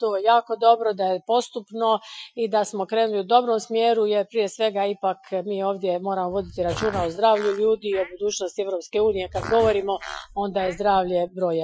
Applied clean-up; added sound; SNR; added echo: classical method Wiener filter.